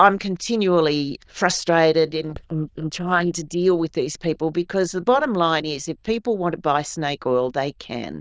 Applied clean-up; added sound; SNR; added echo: neural diffusion model UNIVERSE++.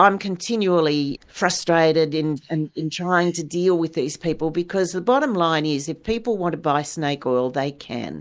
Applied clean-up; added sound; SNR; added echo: neural mask model Resemble Enhance denoiser.